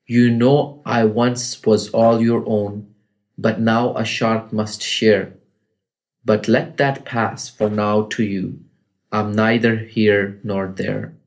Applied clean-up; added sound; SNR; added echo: neural separator model SepFormer DNS4.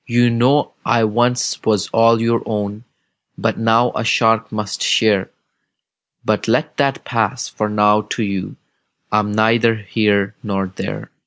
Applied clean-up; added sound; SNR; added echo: none; none; none; none.